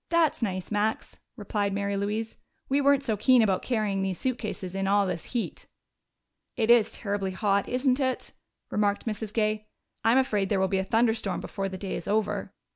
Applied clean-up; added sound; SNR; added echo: none; none; none; none.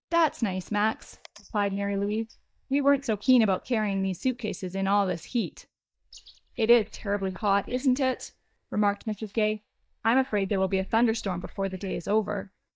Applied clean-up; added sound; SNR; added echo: neural mask model DeepFilterNet 3.